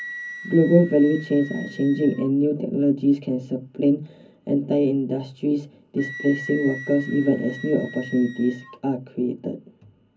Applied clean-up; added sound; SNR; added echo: none; Wind instrument, woodwind instrument; 17 dB; reverberation time 0.4 s.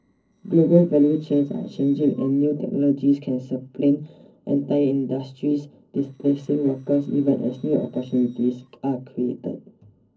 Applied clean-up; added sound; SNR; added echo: neural separator model SepFormer DNS4.